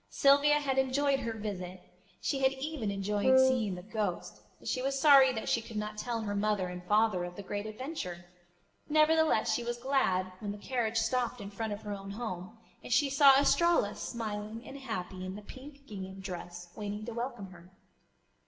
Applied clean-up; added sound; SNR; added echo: none; Wind instrument, woodwind instrument; -4 dB; reverberation time 0.9 s.